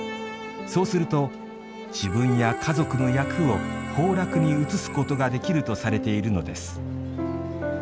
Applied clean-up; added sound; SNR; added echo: none; Organ; 16 dB; none.